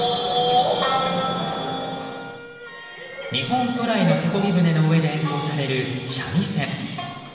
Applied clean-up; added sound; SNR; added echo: none; Wind instrument, woodwind instrument; 18 dB; reverberation time 1.7 s.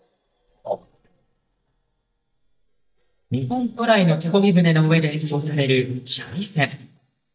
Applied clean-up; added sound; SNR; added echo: neural mask model DeepFilterNet 3.